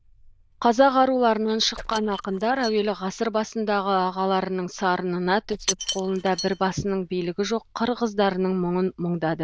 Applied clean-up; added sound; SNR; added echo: neural diffusion model UNIVERSE++.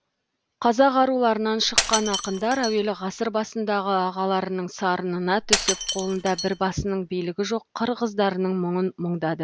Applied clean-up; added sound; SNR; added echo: none; Shatter; 6 dB; none.